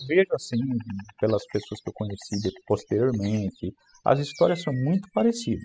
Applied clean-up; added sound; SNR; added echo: classical method spectral subtraction.